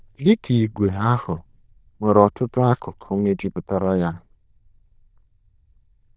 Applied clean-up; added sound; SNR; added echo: neural diffusion model UNIVERSE++.